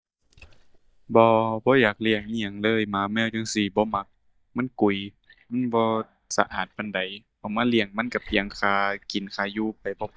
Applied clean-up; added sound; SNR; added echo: neural mask model DeepFilterNet 3.